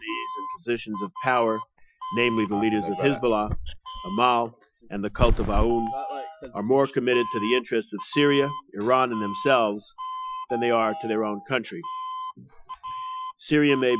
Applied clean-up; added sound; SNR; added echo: classical method Wiener filter.